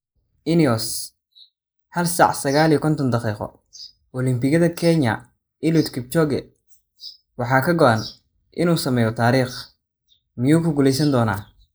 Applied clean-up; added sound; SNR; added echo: neural mask model Resemble Enhance denoiser.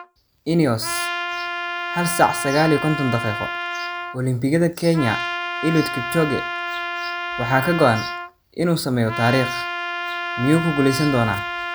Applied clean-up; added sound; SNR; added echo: none; Trumpet; 6 dB; none.